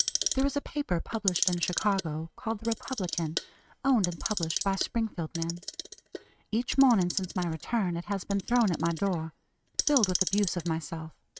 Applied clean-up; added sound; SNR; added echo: neural mask model RNNoise.